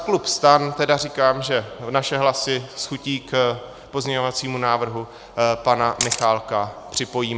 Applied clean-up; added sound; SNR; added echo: none; Camera; 8 dB; none.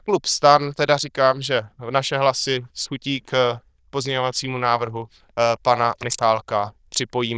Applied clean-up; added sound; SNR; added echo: neural diffusion model UNIVERSE++.